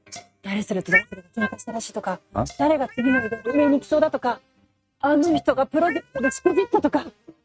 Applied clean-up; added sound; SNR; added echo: neural mask model RNNoise.